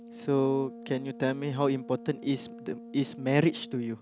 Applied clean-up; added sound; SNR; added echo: none; Brass instrument; 16 dB; none.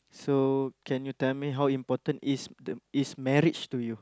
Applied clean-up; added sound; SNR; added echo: none; none; none; none.